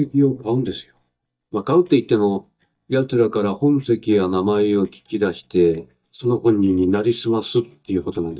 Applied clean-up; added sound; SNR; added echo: neural mask model DeepFilterNet 3.